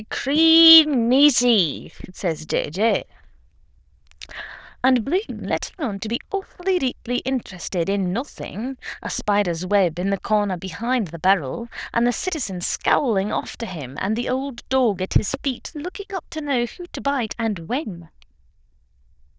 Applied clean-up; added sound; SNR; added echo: neural diffusion model UNIVERSE++.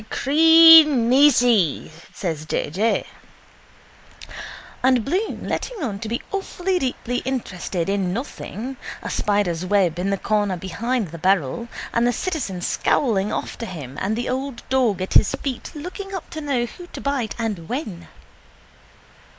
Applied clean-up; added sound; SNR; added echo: neural mask model Resemble Enhance denoiser.